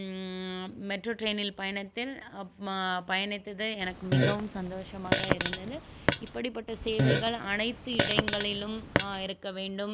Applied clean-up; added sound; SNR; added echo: none; Fart; -4 dB; none.